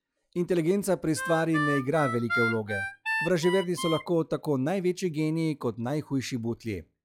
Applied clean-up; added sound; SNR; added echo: classical method log-MMSE.